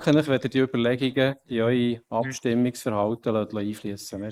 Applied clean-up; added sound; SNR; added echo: neural mask model Resemble Enhance denoiser.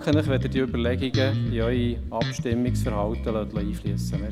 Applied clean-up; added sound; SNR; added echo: none; Bass guitar; 0 dB; none.